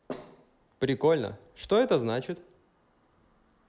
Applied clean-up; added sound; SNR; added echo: none; none; none; none.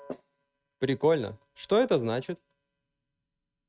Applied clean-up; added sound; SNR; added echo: neural mask model RNNoise.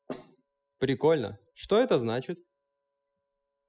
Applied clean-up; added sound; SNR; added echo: classical method spectral subtraction.